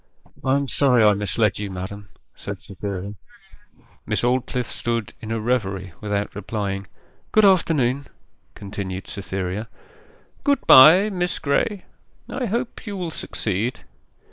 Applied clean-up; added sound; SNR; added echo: neural mask model Resemble Enhance denoiser.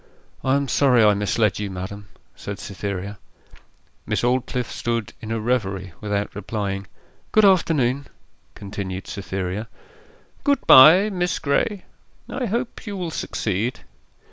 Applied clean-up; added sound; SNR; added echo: none; none; none; none.